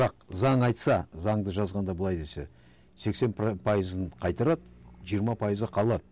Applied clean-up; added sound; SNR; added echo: none; none; none; none.